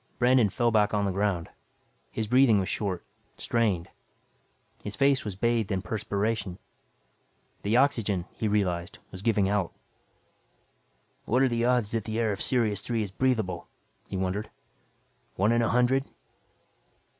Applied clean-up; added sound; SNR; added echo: none; none; none; none.